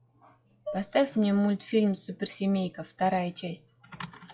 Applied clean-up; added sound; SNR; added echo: classical method log-MMSE.